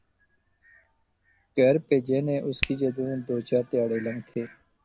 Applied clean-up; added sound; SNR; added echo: none; Hands; 16 dB; none.